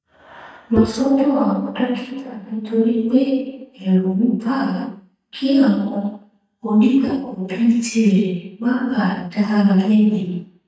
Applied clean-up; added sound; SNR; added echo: neural mask model DeepFilterNet 3.